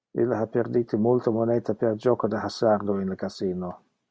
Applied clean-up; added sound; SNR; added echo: none; none; none; none.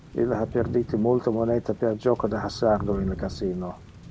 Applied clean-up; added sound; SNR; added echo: none; Thunder / Rain; 12 dB; none.